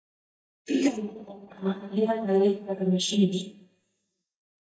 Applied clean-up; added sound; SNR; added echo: neural mask model DeepFilterNet 3.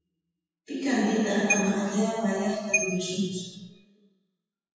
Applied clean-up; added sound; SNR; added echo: classical method WPE with log-MMSE.